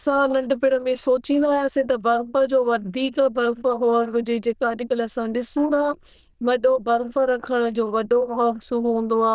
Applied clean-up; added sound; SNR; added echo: neural diffusion model UNIVERSE++.